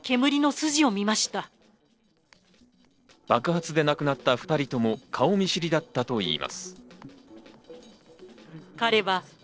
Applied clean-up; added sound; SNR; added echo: neural separator model SepFormer DNS4.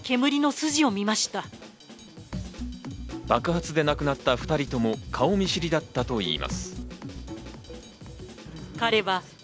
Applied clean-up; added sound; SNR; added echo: none; Drum kit; 20 dB; none.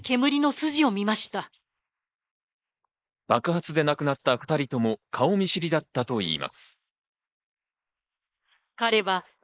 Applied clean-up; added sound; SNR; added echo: neural mask model Resemble Enhance denoiser.